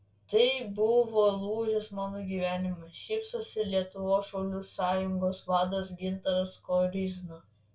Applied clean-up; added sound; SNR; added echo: none; none; none; reverberation time 0.2 s.